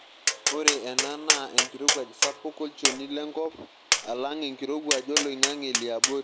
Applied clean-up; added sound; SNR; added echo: none; Tap; -5 dB; none.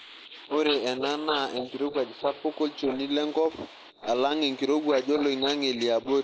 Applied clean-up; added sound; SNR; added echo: neural mask model Resemble Enhance denoiser.